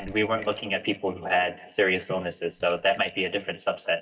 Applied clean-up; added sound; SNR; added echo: neural mask model DeepFilterNet 3.